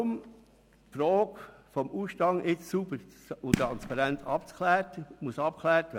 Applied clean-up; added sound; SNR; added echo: none; Fireworks; 5 dB; none.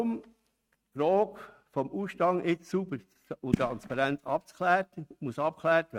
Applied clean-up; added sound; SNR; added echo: neural mask model RNNoise.